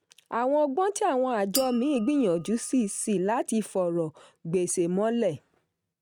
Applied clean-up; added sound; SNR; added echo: neural mask model RNNoise.